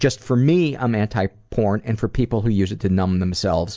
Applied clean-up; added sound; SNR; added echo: none; none; none; none.